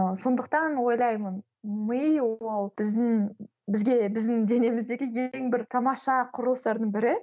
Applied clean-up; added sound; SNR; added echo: none; none; none; none.